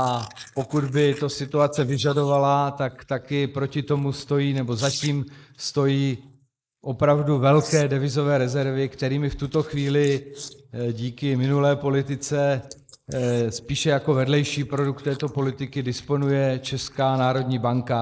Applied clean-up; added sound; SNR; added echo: neural mask model Resemble Enhance denoiser.